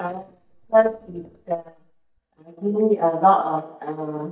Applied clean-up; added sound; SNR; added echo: neural mask model DeepFilterNet 3.